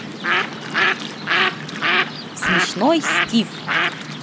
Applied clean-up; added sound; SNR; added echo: none; Bird; -4 dB; none.